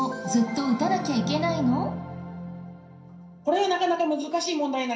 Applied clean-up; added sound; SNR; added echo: none; none; none; reverberation time 0.6 s.